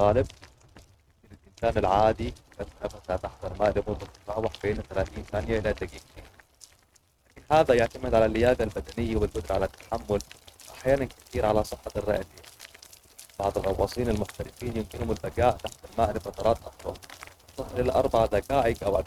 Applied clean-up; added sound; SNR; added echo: neural mask model RNNoise.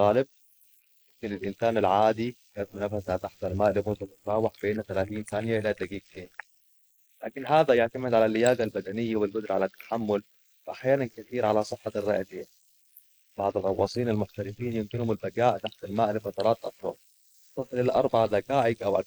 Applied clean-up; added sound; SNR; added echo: neural mask model Resemble Enhance denoiser.